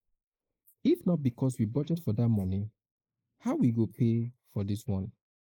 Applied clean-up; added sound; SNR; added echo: neural mask model Resemble Enhance denoiser.